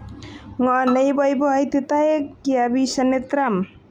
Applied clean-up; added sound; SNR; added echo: none; Bowed string instrument; 16 dB; none.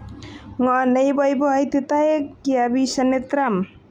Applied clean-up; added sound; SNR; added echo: none; none; none; none.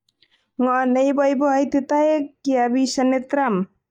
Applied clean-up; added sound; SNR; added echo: neural mask model DeepFilterNet 3.